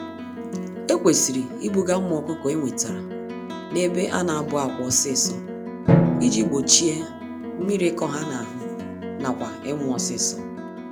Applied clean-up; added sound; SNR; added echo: none; Drum + Plucked string instrument; 3 dB; none.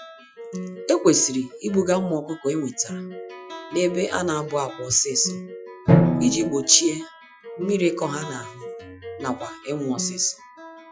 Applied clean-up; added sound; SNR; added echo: classical method Wiener filter.